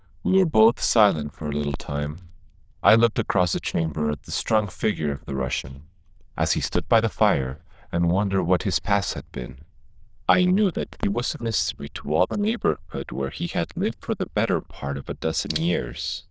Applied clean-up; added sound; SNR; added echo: neural diffusion model UNIVERSE++.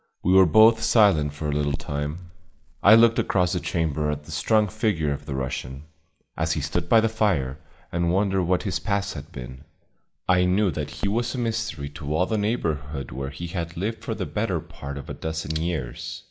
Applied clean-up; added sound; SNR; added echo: neural mask model Resemble Enhance denoiser.